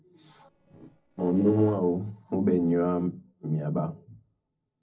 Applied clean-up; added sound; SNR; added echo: neural separator model SepFormer DNS4.